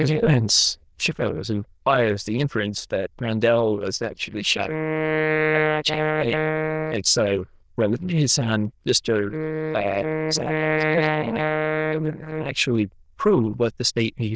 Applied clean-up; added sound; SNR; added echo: neural diffusion model UNIVERSE++.